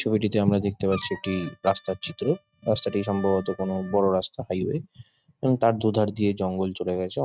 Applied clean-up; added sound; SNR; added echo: neural mask model RNNoise.